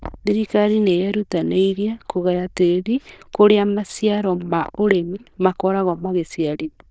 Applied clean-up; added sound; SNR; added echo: neural diffusion model UNIVERSE++.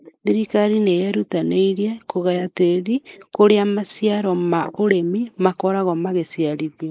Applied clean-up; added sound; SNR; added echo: neural mask model Resemble Enhance denoiser.